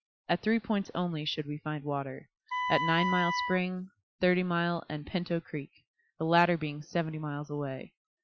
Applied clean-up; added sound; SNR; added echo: classical method Wiener filter.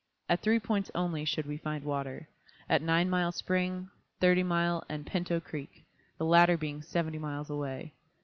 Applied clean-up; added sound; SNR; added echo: none; none; none; none.